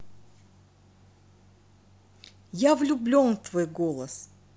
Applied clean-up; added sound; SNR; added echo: none; none; none; none.